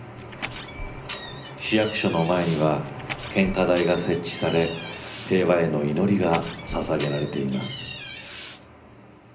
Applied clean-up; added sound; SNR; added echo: none; Door; 13 dB; reverberation time 0.5 s.